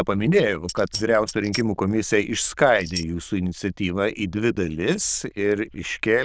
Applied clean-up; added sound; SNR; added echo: neural diffusion model UNIVERSE++.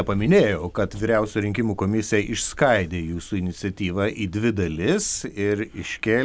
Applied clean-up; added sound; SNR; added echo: none; none; none; none.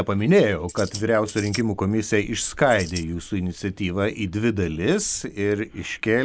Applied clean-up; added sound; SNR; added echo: neural mask model Resemble Enhance denoiser.